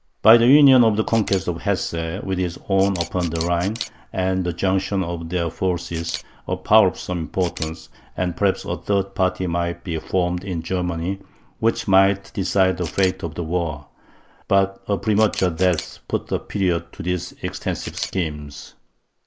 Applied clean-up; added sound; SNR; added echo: neural mask model Resemble Enhance denoiser.